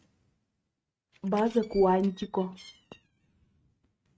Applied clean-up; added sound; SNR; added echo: neural mask model RNNoise.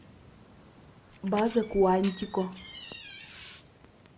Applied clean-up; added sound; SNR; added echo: none; Door; 14 dB; none.